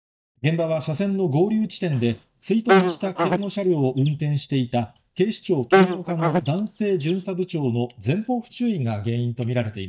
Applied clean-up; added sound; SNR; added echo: neural mask model DeepFilterNet 3.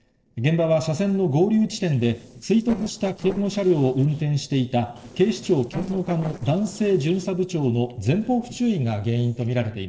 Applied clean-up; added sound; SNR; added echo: neural separator model SepFormer DNS4.